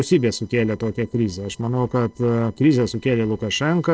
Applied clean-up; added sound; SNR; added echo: neural separator model SepFormer DNS4.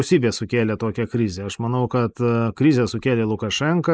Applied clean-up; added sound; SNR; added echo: neural mask model Resemble Enhance denoiser.